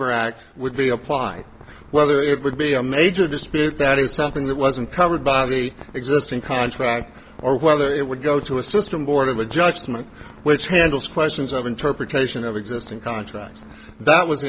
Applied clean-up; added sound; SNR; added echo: none; Rain; 20 dB; none.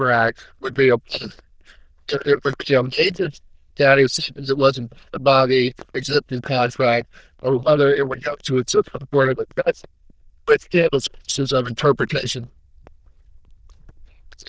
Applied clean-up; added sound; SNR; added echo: neural diffusion model UNIVERSE++.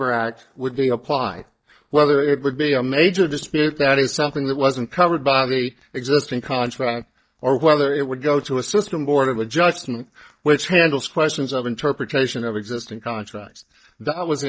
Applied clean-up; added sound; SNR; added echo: neural mask model DeepFilterNet 3.